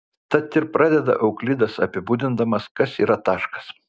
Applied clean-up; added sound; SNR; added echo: none; none; none; none.